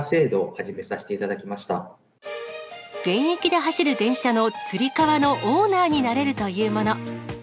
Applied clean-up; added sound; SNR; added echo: none; none; none; none.